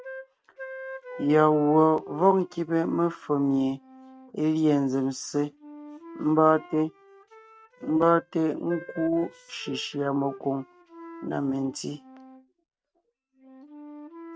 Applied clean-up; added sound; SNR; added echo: neural mask model RNNoise.